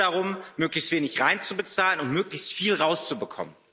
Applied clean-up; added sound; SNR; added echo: none; none; none; none.